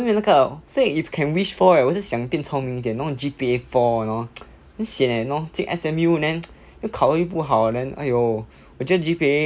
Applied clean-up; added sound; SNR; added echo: none; none; none; none.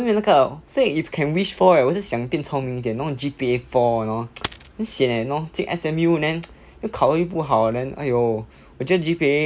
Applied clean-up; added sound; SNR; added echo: none; Coin (dropping); 13 dB; none.